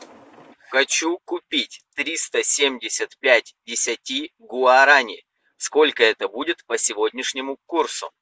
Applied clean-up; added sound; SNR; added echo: none; none; none; none.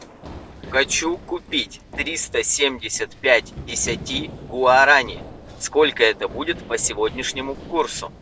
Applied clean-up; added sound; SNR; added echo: none; Run; 16 dB; none.